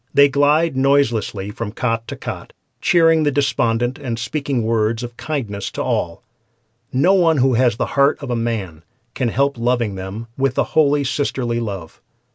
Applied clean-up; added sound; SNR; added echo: none; none; none; none.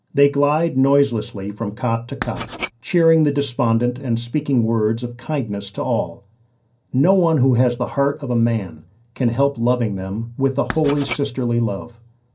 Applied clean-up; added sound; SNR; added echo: none; Writing; 12 dB; reverberation time 0.3 s.